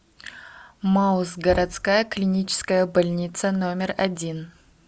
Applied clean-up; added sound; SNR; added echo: none; Knock; 17 dB; none.